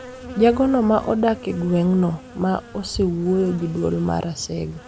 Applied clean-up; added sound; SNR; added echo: none; Insect; 18 dB; none.